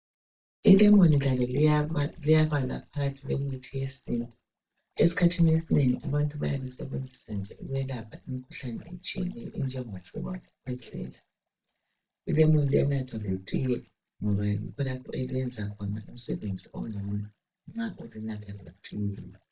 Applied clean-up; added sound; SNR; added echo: neural mask model DeepFilterNet 3.